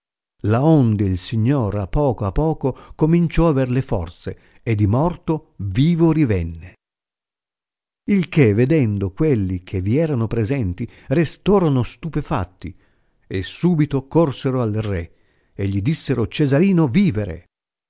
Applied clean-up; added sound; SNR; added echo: none; none; none; none.